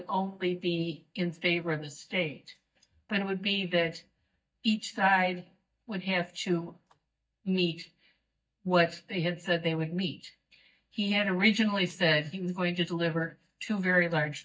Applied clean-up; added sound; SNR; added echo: neural mask model DeepFilterNet 3.